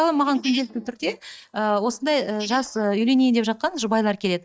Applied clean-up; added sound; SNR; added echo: neural mask model DeepFilterNet 3.